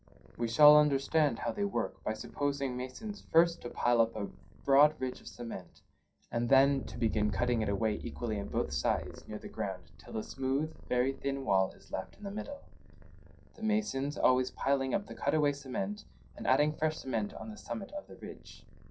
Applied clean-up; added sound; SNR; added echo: classical method WPE with log-MMSE.